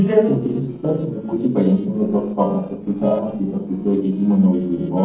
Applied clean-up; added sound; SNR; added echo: neural separator model SepFormer DNS4.